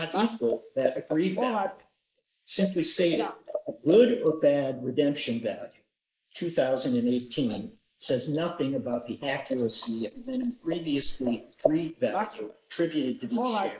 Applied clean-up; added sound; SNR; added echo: neural mask model Resemble Enhance denoiser.